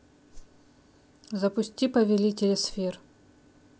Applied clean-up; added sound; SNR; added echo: none; Whoosh, swoosh, swish; 18 dB; none.